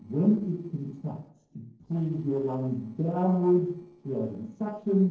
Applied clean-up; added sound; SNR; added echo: neural separator model SepFormer DNS4.